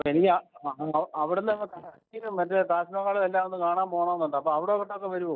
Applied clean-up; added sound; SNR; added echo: neural mask model DeepFilterNet 3.